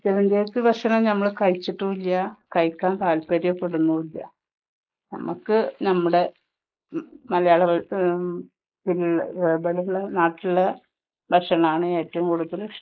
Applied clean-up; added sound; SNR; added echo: neural mask model Resemble Enhance denoiser.